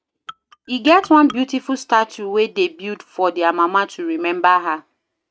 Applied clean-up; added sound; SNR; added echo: neural mask model RNNoise.